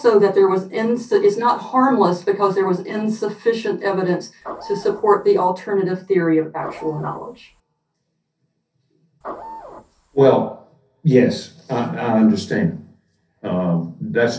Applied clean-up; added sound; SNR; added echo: none; Printer / Engine; 16 dB; reverberation time 0.3 s.